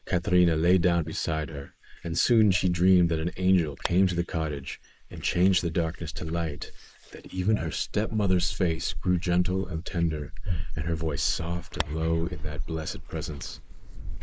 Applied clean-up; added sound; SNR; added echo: neural mask model Resemble Enhance denoiser.